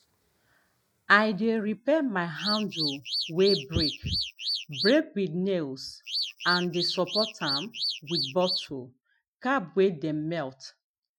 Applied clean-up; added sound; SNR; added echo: classical method Wiener filter.